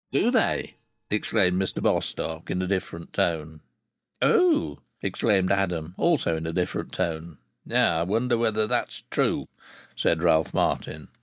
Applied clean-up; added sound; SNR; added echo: neural mask model DeepFilterNet 3.